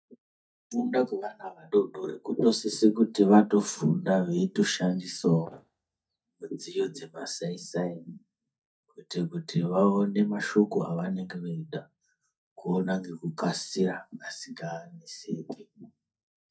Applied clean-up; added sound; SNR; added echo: neural mask model DeepFilterNet 3.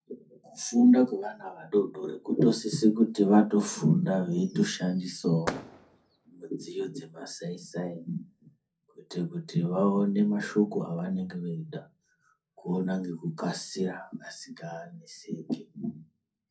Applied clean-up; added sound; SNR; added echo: neural separator model SepFormer DNS4.